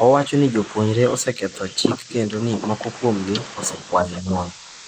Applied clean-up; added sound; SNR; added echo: neural mask model Resemble Enhance denoiser.